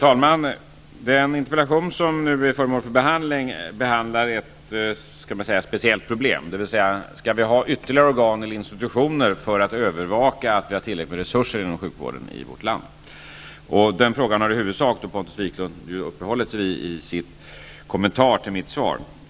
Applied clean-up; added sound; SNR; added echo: none; none; none; none.